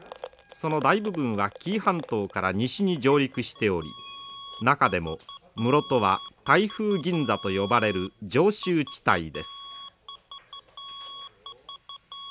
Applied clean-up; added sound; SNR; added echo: none; none; none; none.